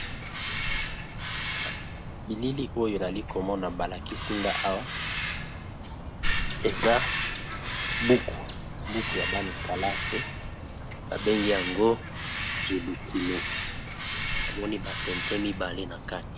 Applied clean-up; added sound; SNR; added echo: none; Bird vocalization, bird call, bird song; 1 dB; none.